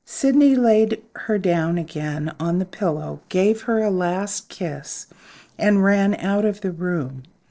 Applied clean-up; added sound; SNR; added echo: neural separator model SepFormer DNS4.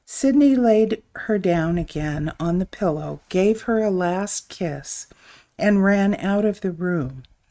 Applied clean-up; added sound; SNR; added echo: neural mask model RNNoise.